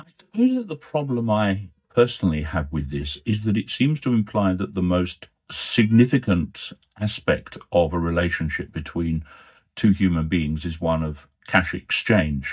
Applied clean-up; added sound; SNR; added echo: neural mask model DeepFilterNet 3.